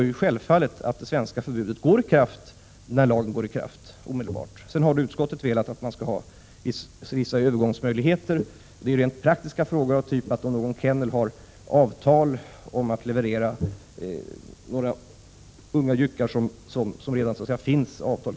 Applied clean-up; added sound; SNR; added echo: none; none; none; none.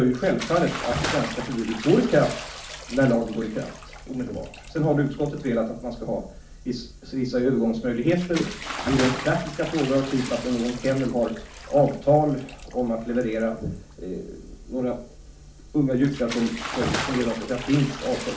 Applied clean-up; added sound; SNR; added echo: none; Bathtub (filling or washing) / Splash, splatter; 11 dB; reverberation time 0.4 s.